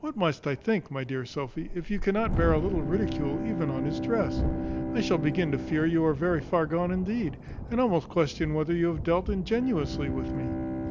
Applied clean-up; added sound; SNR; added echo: none; Thunderstorm + Bowed string instrument; 5 dB; none.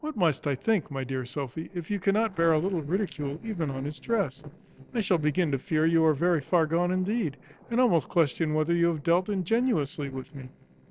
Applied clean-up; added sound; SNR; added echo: neural separator model SepFormer DNS4.